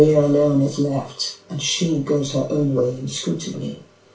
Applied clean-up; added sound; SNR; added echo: none; none; none; reverberation time 0.2 s.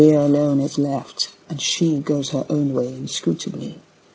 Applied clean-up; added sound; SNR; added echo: none; none; none; none.